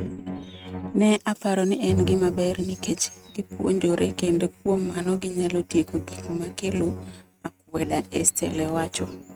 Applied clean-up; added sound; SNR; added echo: neural mask model RNNoise.